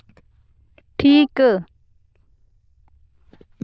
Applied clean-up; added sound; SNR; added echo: neural diffusion model UNIVERSE++.